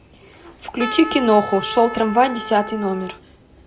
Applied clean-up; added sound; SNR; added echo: none; Trumpet; 11 dB; none.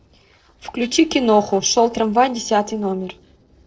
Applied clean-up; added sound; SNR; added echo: neural separator model SepFormer DNS4.